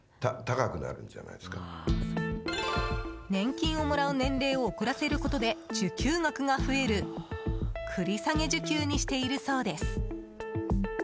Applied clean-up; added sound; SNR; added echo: none; none; none; none.